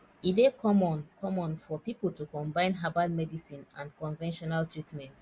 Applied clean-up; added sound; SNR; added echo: none; none; none; none.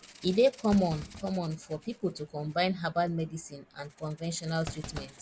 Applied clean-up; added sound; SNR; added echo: none; Thump, thud + Rattle (instrument); 16 dB; none.